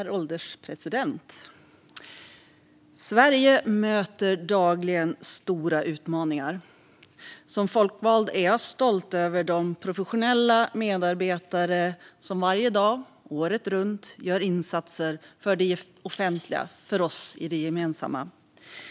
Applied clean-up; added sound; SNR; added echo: none; none; none; none.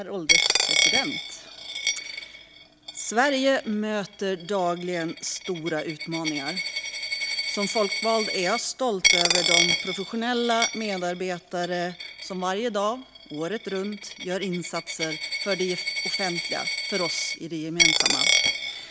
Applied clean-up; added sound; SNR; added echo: none; Coin (dropping); -1 dB; none.